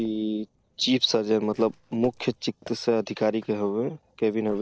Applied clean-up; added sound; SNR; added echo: neural separator model SepFormer DNS4.